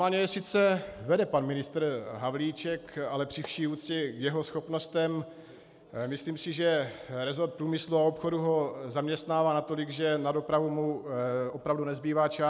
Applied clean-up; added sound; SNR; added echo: none; none; none; none.